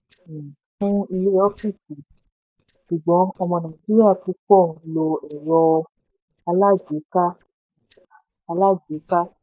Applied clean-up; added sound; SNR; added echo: neural mask model DeepFilterNet 3.